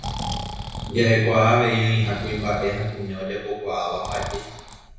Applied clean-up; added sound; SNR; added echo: none; Breathing; 11 dB; reverberation time 1.1 s.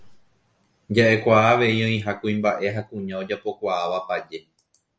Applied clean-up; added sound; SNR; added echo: none; none; none; none.